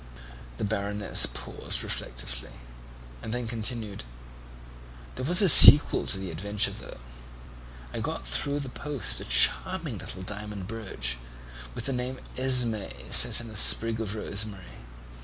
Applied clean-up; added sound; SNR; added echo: none; none; none; none.